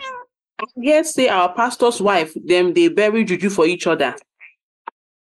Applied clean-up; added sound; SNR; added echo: neural mask model Resemble Enhance denoiser.